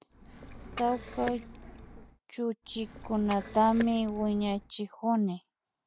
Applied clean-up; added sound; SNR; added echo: none; Liquid; 13 dB; none.